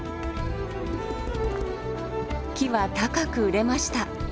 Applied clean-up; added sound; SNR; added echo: none; Computer keyboard; 13 dB; none.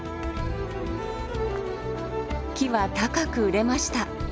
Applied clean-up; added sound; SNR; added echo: none; none; none; none.